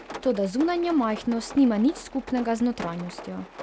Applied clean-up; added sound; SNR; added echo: none; Rain; 16 dB; none.